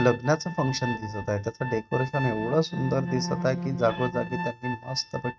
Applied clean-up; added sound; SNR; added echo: neural mask model RNNoise.